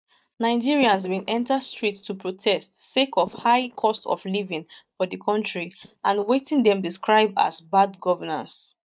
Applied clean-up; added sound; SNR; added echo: neural mask model DeepFilterNet 3.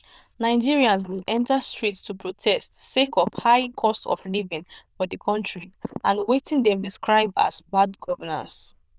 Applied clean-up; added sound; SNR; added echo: neural diffusion model UNIVERSE++.